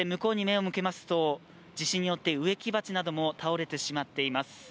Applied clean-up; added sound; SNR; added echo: none; none; none; none.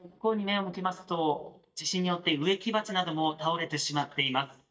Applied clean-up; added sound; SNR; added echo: neural mask model DeepFilterNet 3.